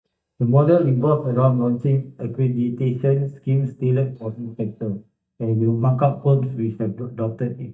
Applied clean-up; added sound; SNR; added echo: neural mask model DeepFilterNet 3.